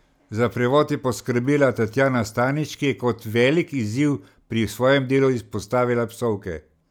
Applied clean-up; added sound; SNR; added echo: none; none; none; none.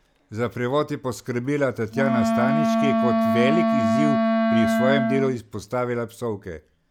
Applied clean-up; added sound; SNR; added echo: none; Wind instrument, woodwind instrument; -2 dB; none.